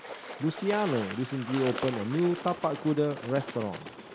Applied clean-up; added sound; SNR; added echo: none; Water / Bird; 10 dB; none.